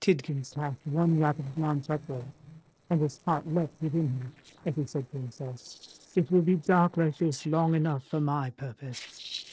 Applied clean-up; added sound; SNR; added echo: neural separator model SepFormer DNS4.